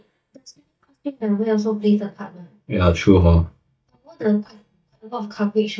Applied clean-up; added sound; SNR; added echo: neural mask model DeepFilterNet 3.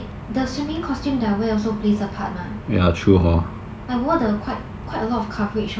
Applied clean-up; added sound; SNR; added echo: none; none; none; none.